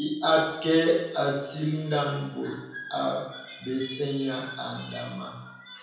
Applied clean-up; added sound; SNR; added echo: none; none; none; reverberation time 0.9 s.